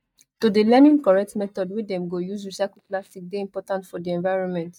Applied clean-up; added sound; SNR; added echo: neural mask model DeepFilterNet 3.